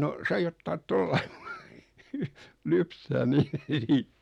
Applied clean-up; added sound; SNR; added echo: none; none; none; none.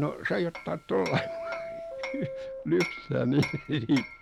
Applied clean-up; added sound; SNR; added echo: none; Subway, metro, underground + Hammer; 9 dB; none.